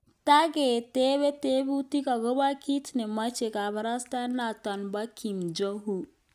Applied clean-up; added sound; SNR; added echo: none; none; none; none.